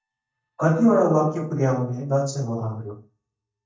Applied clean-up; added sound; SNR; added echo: neural mask model DeepFilterNet 3.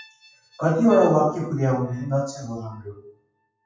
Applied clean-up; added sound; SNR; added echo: classical method WPE with log-MMSE.